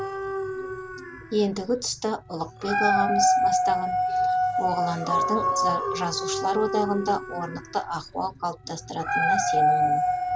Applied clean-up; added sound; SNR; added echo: none; Dog; -3 dB; none.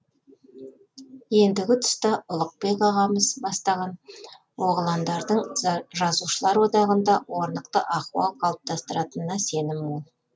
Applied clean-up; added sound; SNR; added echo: none; none; none; none.